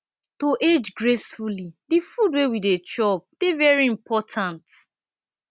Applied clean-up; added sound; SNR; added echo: none; none; none; none.